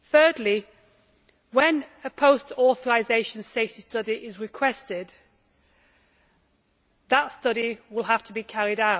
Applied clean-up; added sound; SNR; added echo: none; none; none; none.